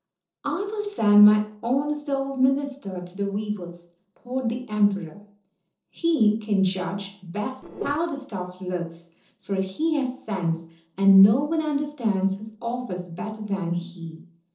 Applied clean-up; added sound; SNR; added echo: neural separator model SepFormer DNS4.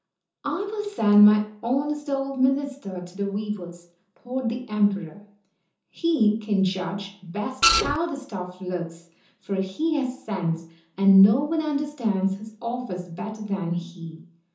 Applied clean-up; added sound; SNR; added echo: none; Printer; -4 dB; reverberation time 0.6 s.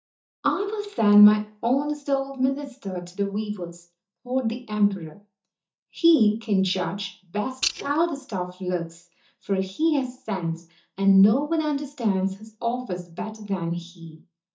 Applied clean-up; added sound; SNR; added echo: neural mask model DeepFilterNet 3.